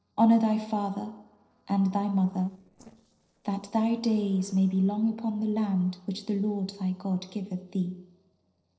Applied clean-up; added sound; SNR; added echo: neural separator model SepFormer DNS4.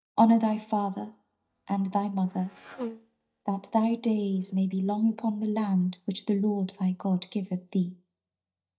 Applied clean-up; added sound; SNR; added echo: neural mask model DeepFilterNet 3.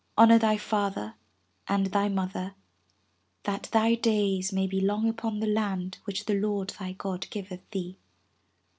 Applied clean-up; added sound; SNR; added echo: none; none; none; none.